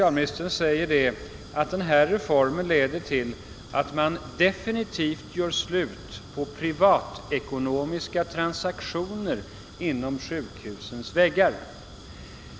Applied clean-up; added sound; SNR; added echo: none; Fire; 17 dB; none.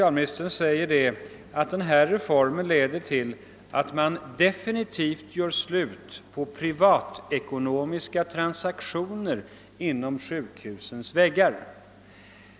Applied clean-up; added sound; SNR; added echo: none; none; none; none.